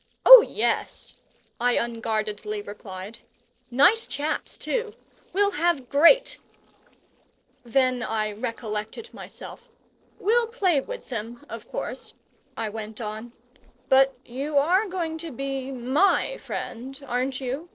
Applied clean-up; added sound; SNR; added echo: neural separator model SepFormer DNS4.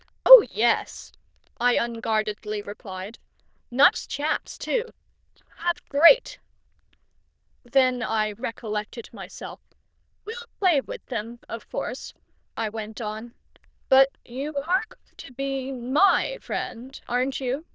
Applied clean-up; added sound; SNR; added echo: neural diffusion model UNIVERSE++.